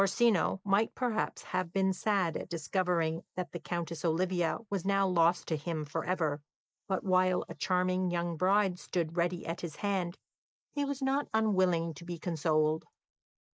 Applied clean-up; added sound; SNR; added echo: neural mask model Resemble Enhance denoiser.